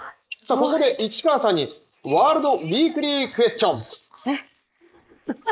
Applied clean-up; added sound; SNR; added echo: neural mask model Resemble Enhance denoiser.